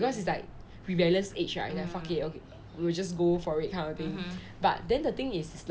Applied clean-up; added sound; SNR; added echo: none; Tick-tock; 17 dB; none.